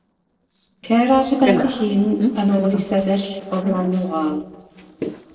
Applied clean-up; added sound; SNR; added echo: neural separator model SepFormer DNS4.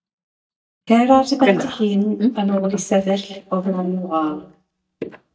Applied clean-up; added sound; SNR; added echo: neural mask model DeepFilterNet 3.